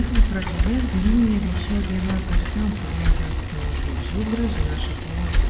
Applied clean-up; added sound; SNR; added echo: none; Bicycle; -4 dB; reverberation time 0.7 s.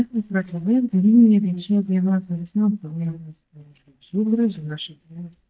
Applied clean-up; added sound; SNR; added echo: neural mask model DeepFilterNet 3.